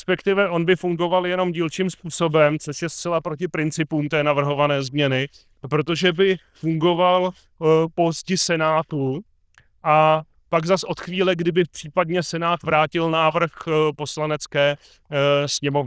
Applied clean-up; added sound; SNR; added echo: neural diffusion model UNIVERSE++.